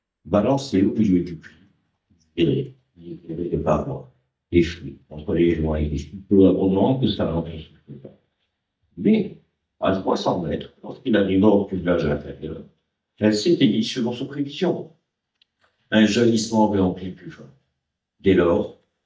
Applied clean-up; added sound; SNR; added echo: neural mask model DeepFilterNet 3.